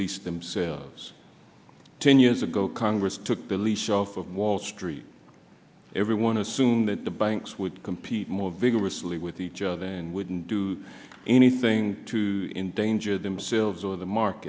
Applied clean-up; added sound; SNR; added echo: none; none; none; none.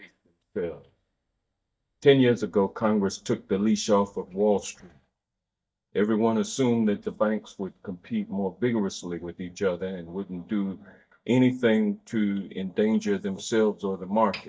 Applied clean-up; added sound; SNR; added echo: neural mask model DeepFilterNet 3.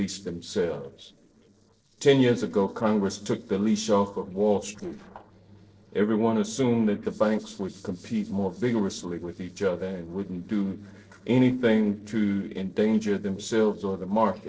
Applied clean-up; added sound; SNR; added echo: neural separator model SepFormer DNS4.